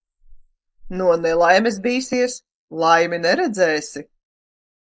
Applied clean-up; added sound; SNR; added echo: neural mask model Resemble Enhance denoiser.